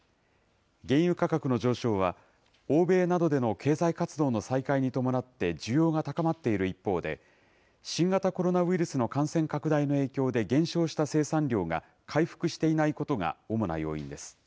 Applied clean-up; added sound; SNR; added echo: none; none; none; none.